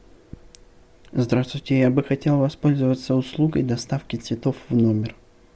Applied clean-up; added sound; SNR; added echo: none; none; none; none.